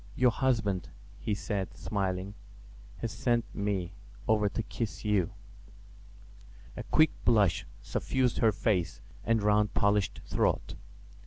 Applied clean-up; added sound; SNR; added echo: none; none; none; none.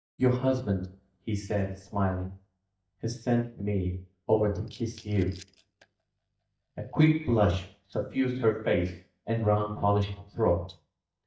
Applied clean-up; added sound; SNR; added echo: neural mask model DeepFilterNet 3.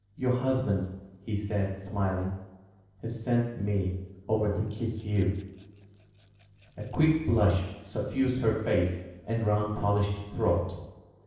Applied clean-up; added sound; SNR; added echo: neural separator model SepFormer DNS4.